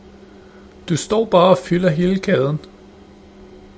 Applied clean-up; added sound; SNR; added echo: none; none; none; none.